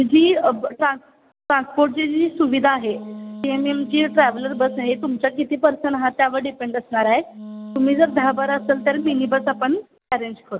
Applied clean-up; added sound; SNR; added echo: none; Wind instrument, woodwind instrument; 15 dB; none.